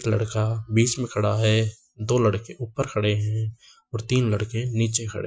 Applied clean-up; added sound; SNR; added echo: classical method Wiener filter.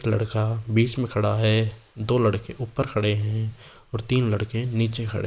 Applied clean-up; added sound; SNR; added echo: neural mask model Resemble Enhance denoiser.